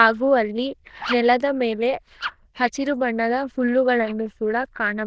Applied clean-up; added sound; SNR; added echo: neural diffusion model UNIVERSE++.